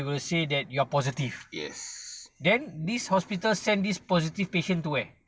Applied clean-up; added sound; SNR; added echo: none; none; none; none.